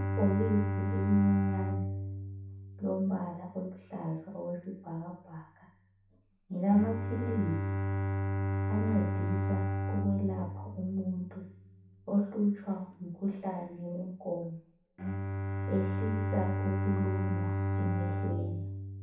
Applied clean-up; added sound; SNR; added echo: none; Bowed string instrument; 0 dB; reverberation time 0.7 s.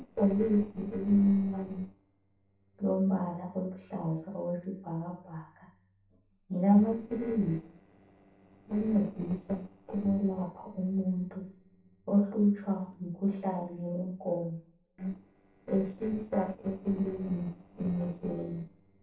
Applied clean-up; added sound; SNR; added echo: neural separator model SepFormer DNS4.